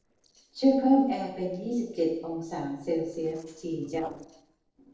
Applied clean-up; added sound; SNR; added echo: neural separator model SepFormer DNS4.